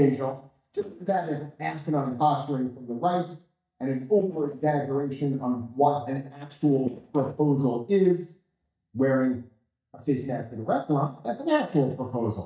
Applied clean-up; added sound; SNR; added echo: neural mask model DeepFilterNet 3.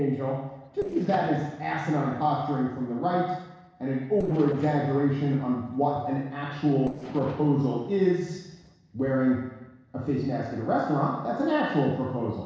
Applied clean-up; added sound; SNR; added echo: neural separator model SepFormer DNS4.